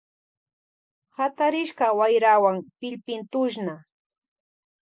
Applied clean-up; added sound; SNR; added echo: none; none; none; none.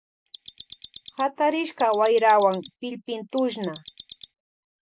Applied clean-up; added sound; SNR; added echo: none; Mechanisms; 20 dB; none.